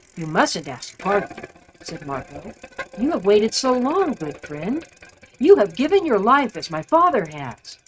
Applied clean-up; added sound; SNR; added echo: neural mask model RNNoise.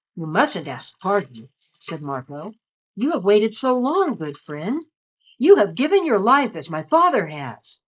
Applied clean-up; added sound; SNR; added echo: neural mask model Resemble Enhance denoiser.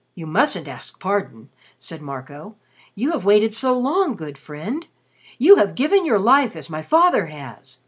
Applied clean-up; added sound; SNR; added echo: none; none; none; none.